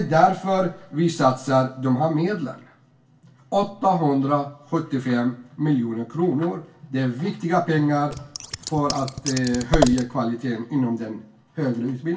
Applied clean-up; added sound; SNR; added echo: none; Scissors; 4 dB; reverberation time 0.2 s.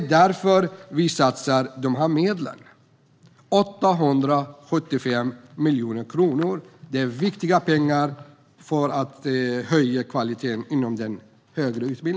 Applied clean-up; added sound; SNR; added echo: none; none; none; none.